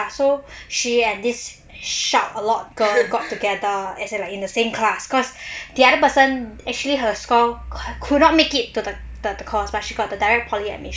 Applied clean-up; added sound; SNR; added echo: none; none; none; none.